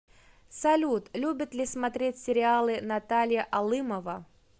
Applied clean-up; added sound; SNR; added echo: none; none; none; none.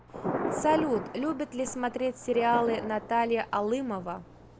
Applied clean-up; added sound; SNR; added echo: none; Thunder; 8 dB; none.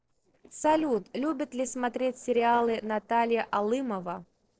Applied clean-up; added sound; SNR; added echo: neural separator model SepFormer DNS4.